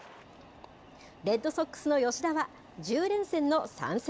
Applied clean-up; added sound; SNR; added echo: none; none; none; none.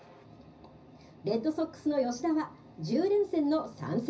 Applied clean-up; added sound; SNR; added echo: none; none; none; reverberation time 0.4 s.